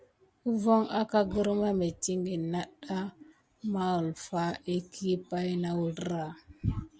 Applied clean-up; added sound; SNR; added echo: none; none; none; none.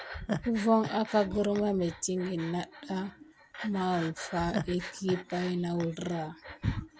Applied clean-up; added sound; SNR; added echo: none; Breathing; 10 dB; none.